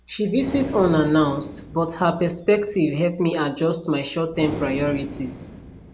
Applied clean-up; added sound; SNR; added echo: none; Breathing; 15 dB; none.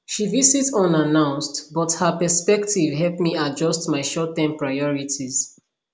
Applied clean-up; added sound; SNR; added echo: none; none; none; none.